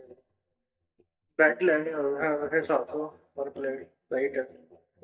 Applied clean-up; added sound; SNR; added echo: neural mask model DeepFilterNet 3.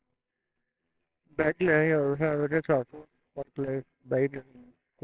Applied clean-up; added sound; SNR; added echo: neural separator model SepFormer WHAMR!.